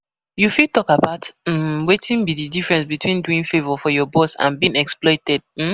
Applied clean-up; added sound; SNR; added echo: none; none; none; none.